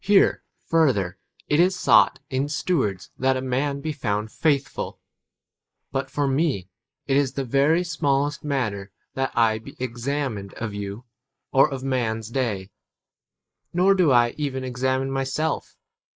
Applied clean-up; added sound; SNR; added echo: neural mask model Resemble Enhance denoiser.